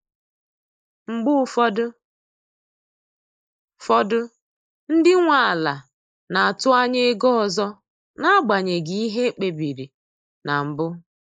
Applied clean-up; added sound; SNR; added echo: neural mask model Resemble Enhance denoiser.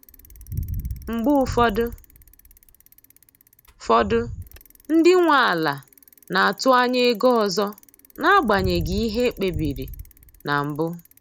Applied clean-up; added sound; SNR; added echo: none; Bicycle; 13 dB; none.